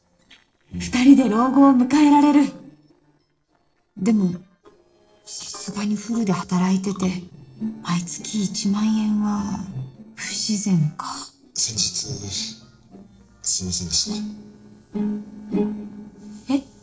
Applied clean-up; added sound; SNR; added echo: neural separator model SepFormer DNS4.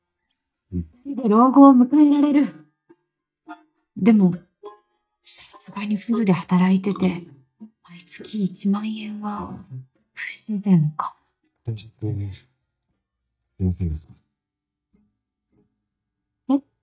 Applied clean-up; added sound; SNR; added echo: neural mask model DeepFilterNet 3.